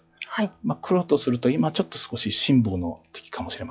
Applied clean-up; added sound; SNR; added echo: classical method log-MMSE.